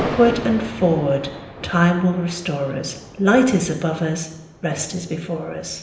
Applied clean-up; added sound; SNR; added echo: none; Thunder; 13 dB; reverberation time 0.9 s.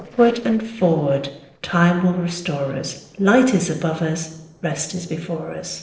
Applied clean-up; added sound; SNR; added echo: neural separator model SepFormer DNS4.